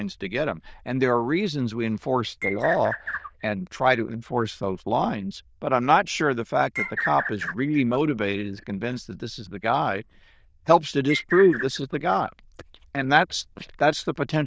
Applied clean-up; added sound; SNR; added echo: neural diffusion model UNIVERSE++.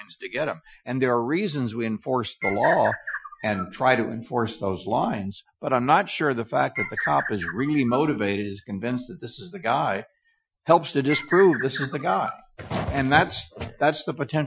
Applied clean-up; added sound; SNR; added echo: classical method Wiener filter.